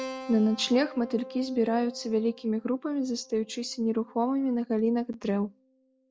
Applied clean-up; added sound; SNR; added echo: none; Keyboard (musical); 17 dB; none.